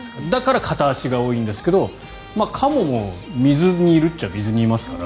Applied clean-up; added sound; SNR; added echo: none; none; none; none.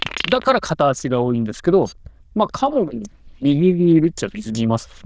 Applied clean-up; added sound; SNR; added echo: neural diffusion model UNIVERSE++.